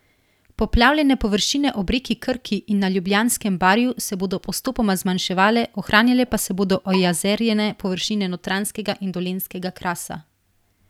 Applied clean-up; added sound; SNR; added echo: none; Bowed string instrument; 20 dB; none.